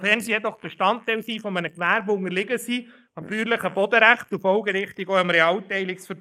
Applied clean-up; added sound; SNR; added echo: neural mask model Resemble Enhance denoiser.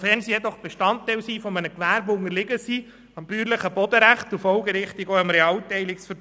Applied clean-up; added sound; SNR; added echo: none; none; none; none.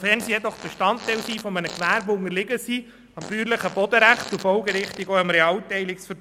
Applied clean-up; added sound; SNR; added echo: none; Fart; 16 dB; none.